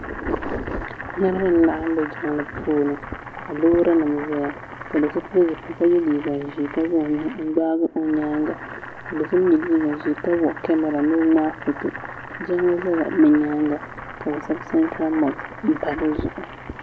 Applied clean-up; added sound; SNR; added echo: none; Boiling; 14 dB; none.